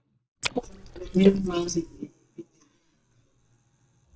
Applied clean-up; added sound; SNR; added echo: neural mask model DeepFilterNet 3.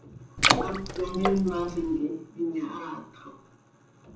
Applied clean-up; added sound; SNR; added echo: none; Water / Splash, splatter; -4 dB; reverberation time 0.6 s.